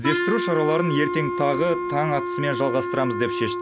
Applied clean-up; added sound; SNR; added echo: none; Wind instrument, woodwind instrument; 2 dB; none.